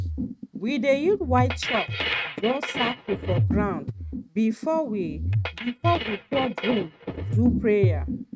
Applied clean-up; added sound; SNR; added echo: neural mask model RNNoise.